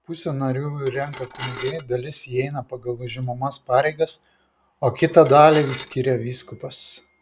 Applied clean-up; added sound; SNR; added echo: none; Dishes, pots, and pans / Glass; 15 dB; none.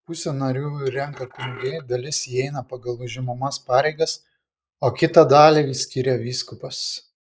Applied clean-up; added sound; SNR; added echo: neural mask model Resemble Enhance denoiser.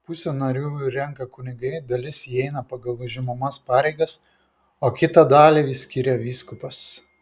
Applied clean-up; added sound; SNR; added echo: none; none; none; none.